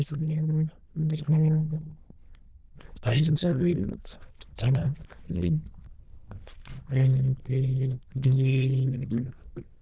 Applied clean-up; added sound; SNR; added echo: neural diffusion model UNIVERSE++.